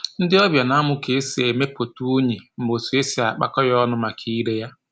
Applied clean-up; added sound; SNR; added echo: none; none; none; none.